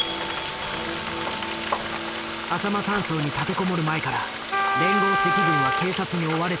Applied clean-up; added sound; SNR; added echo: none; Wind instrument, woodwind instrument + Frying (food); -1 dB; none.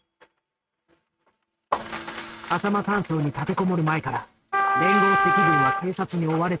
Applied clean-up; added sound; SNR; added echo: neural mask model RNNoise.